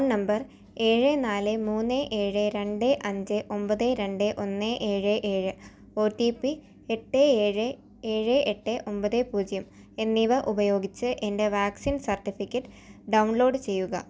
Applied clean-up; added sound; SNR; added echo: none; none; none; none.